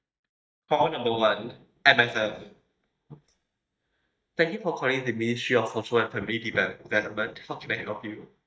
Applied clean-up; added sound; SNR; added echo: neural mask model DeepFilterNet 3.